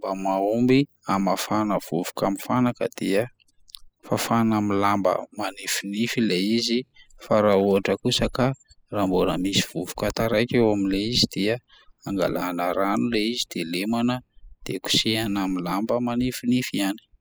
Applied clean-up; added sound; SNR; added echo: classical method spectral subtraction.